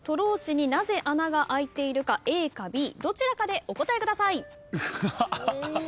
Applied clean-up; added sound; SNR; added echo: none; none; none; none.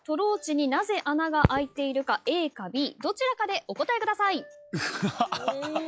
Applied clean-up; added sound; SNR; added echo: classical method log-MMSE.